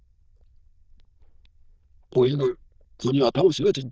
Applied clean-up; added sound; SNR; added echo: neural diffusion model UNIVERSE++.